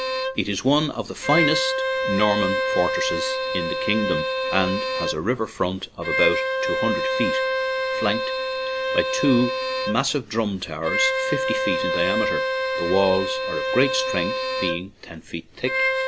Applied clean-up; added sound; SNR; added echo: none; Bowed string instrument; 0 dB; none.